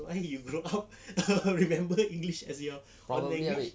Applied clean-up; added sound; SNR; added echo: none; none; none; none.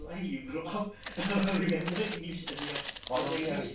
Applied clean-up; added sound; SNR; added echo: none; Walk, footsteps; 1 dB; reverberation time 0.3 s.